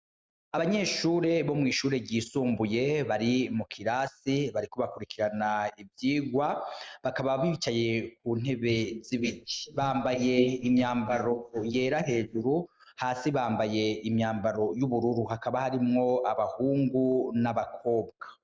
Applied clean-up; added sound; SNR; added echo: neural mask model Resemble Enhance denoiser.